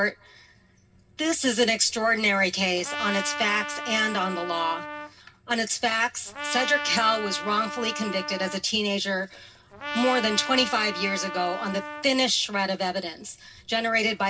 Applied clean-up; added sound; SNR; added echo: none; Trumpet; 8 dB; reverberation time 0.4 s.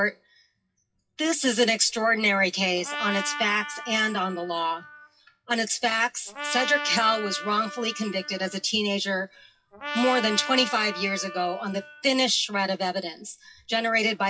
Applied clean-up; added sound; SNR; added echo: classical method WPE with log-MMSE.